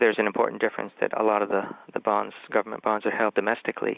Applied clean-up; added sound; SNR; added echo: none; none; none; none.